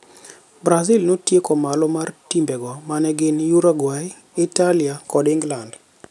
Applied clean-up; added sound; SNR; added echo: none; none; none; none.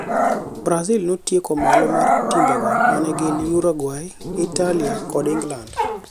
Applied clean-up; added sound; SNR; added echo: none; Growling; -1 dB; none.